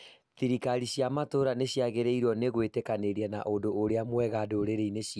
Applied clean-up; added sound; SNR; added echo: none; none; none; none.